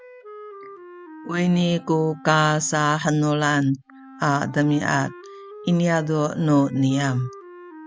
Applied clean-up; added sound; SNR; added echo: none; Wind instrument, woodwind instrument; 20 dB; none.